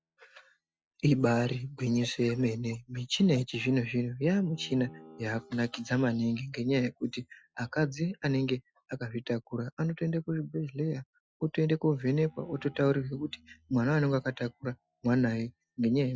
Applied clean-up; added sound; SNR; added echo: classical method Wiener filter.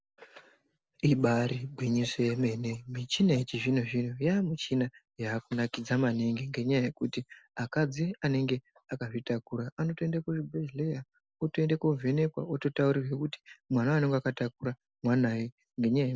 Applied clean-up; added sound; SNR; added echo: none; none; none; none.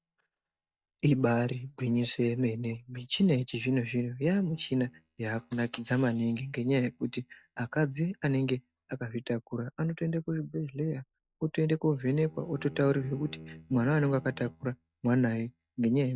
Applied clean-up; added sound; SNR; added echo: neural mask model DeepFilterNet 3.